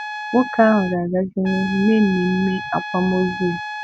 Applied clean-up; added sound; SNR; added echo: none; Trumpet; 10 dB; none.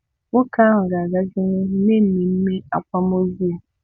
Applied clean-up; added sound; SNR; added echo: none; none; none; none.